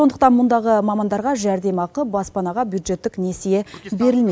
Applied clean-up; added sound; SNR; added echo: none; none; none; none.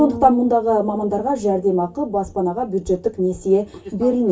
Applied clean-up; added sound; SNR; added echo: none; Bass guitar; 17 dB; reverberation time 0.2 s.